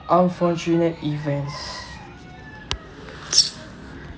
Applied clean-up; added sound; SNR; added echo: none; Chicken, rooster; 20 dB; none.